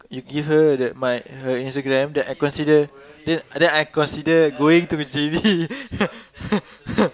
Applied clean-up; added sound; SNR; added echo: none; none; none; none.